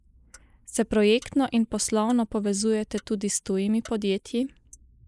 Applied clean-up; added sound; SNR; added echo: neural mask model Resemble Enhance denoiser.